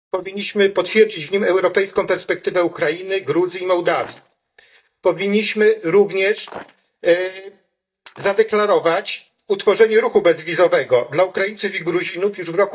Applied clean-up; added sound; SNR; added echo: neural mask model DeepFilterNet 3.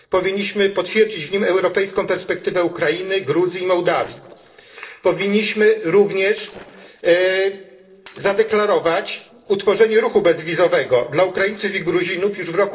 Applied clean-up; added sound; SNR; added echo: neural separator model SepFormer DNS4.